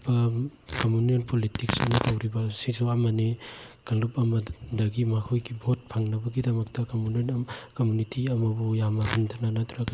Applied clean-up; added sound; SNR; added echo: none; Tearing; 13 dB; none.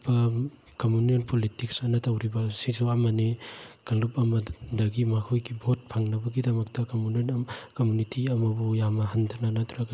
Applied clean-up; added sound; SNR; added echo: none; none; none; none.